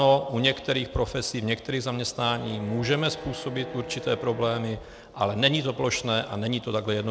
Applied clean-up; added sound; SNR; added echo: none; Bowed string instrument; 17 dB; none.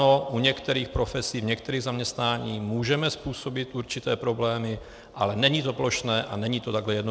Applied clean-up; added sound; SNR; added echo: none; none; none; none.